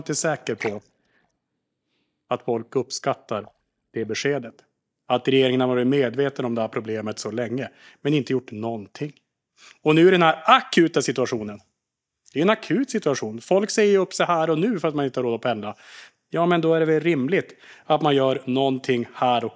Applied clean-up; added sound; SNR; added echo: neural mask model DeepFilterNet 3.